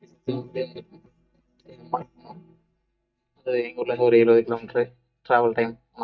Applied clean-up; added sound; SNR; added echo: neural mask model DeepFilterNet 3.